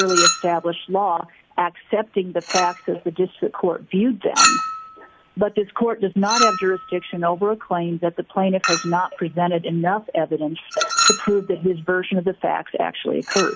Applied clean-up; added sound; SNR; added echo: none; Chink, clink; 4 dB; none.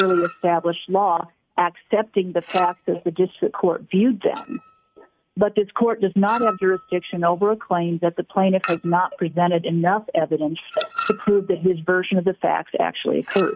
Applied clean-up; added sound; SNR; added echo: neural mask model RNNoise.